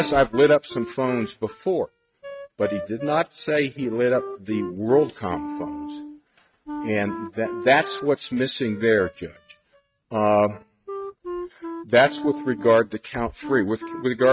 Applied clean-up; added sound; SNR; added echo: neural mask model RNNoise.